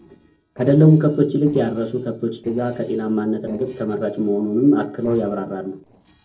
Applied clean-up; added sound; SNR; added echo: neural separator model SepFormer DNS4.